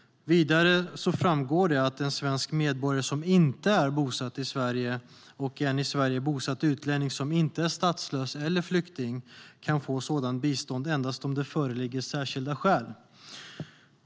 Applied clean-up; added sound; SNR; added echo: none; none; none; none.